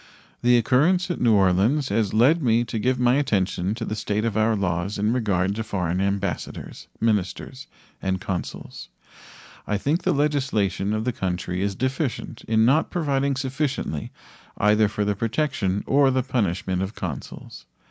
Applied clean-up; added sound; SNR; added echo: none; none; none; none.